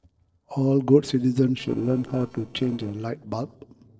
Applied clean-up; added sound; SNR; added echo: neural separator model SepFormer DNS4.